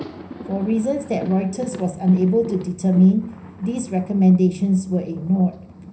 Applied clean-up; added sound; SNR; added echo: none; Thunder; 18 dB; reverberation time 0.4 s.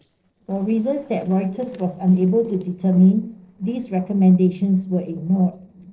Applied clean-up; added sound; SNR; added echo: neural separator model SepFormer DNS4.